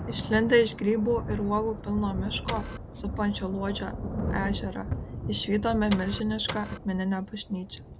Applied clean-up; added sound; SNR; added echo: none; Thunder / Rain + Printer; 6 dB; none.